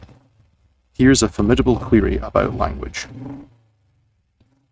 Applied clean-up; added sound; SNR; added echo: neural mask model RNNoise.